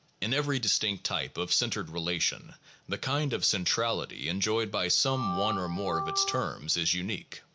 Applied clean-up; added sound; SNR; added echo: none; Organ; 3 dB; none.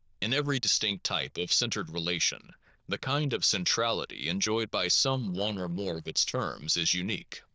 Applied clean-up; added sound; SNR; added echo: neural diffusion model UNIVERSE++.